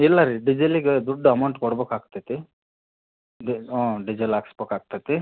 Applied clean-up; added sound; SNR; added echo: none; none; none; none.